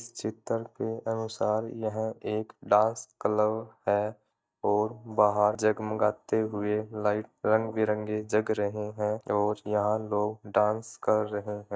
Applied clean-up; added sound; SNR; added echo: neural mask model DeepFilterNet 3.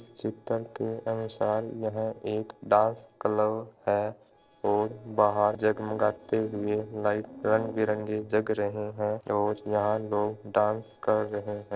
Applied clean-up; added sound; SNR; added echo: neural separator model SepFormer DNS4.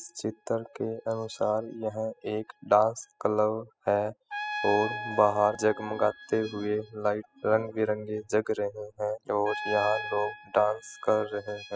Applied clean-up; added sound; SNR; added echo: classical method spectral subtraction.